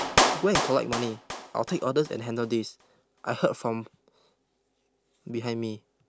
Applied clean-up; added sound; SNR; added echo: none; Clapping; 2 dB; none.